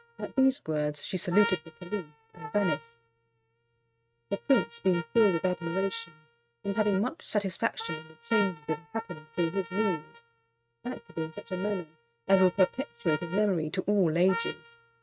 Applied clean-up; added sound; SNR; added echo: neural mask model RNNoise.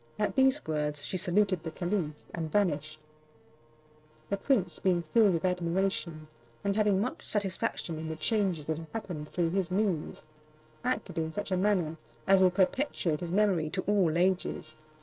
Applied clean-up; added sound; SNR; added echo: neural separator model SepFormer DNS4.